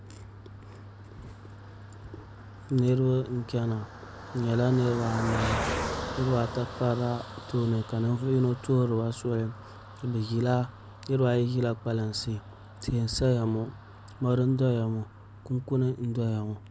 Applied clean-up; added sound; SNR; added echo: none; Car passing by; 12 dB; none.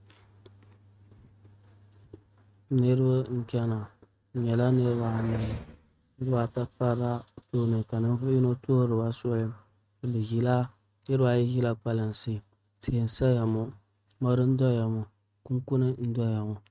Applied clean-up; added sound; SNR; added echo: neural mask model RNNoise.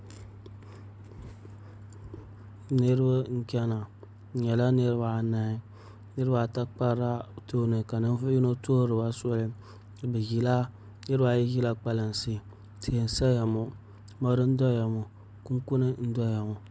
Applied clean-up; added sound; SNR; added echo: none; none; none; none.